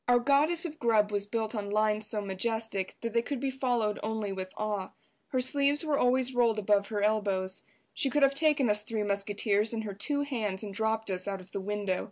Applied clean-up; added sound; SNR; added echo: none; none; none; none.